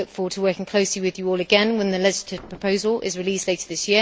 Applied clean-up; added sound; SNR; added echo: none; none; none; none.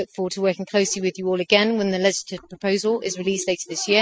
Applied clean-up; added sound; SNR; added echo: classical method spectral subtraction.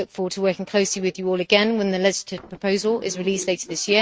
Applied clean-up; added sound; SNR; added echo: neural mask model RNNoise.